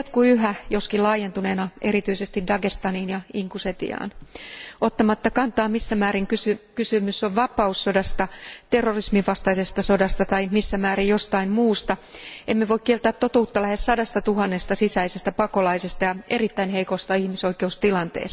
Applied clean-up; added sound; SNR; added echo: none; none; none; none.